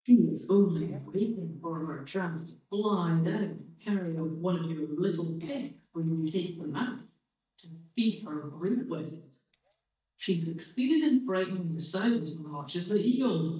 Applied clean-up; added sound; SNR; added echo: neural mask model DeepFilterNet 3.